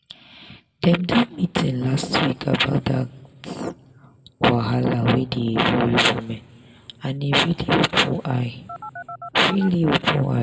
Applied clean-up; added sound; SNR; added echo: none; Telephone; 13 dB; reverberation time 1.1 s.